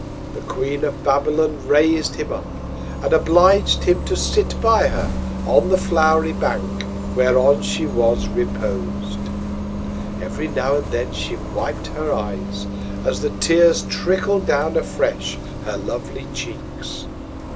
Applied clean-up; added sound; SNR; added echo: none; Bus; 6 dB; none.